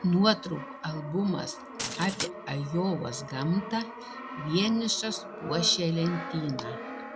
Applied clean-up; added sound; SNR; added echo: none; Glass + Brass instrument; 10 dB; none.